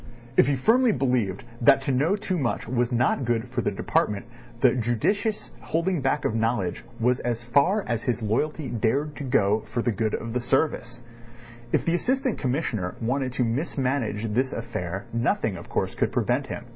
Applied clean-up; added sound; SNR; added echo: none; none; none; none.